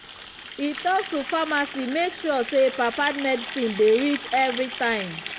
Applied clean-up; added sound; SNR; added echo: none; Water tap, faucet; 11 dB; none.